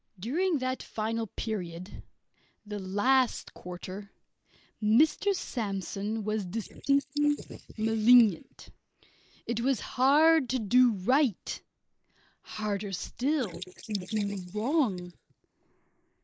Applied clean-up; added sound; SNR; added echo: neural mask model Resemble Enhance denoiser.